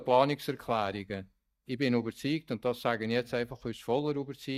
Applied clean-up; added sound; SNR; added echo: neural mask model DeepFilterNet 3.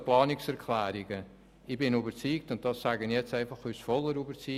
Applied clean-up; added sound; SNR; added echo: none; none; none; none.